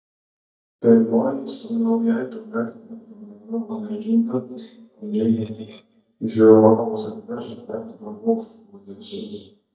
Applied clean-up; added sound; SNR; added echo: neural mask model DeepFilterNet 3.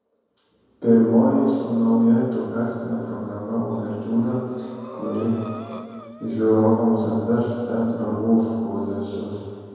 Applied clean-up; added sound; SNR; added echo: none; Breathing; 19 dB; reverberation time 2.2 s.